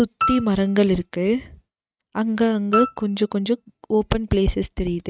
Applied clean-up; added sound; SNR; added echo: neural mask model RNNoise.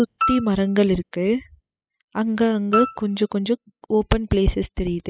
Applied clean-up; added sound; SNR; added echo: classical method spectral subtraction.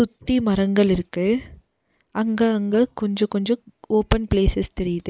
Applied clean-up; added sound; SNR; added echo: neural mask model Resemble Enhance denoiser.